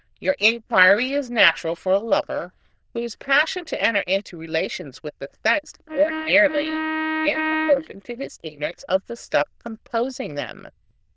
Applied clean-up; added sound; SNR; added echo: neural diffusion model UNIVERSE++.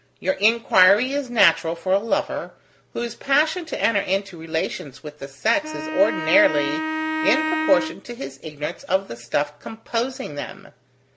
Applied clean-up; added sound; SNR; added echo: none; Wind instrument, woodwind instrument; 4 dB; none.